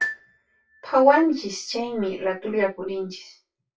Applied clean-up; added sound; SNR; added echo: classical method WPE with log-MMSE.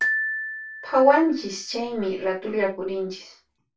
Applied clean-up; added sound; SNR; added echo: none; Glockenspiel; 8 dB; reverberation time 0.2 s.